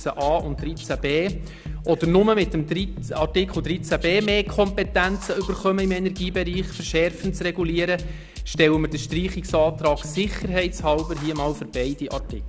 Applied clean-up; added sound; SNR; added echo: none; Drum kit; 9 dB; none.